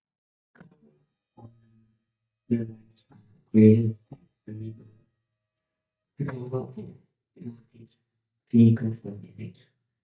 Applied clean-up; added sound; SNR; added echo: neural mask model DeepFilterNet 3.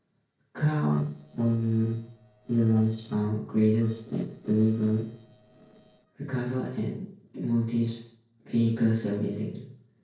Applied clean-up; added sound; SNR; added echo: neural separator model SepFormer DNS4.